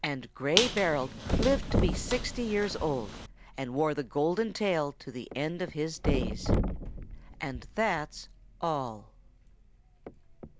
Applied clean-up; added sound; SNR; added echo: none; Squeak + Thump, thud; 2 dB; none.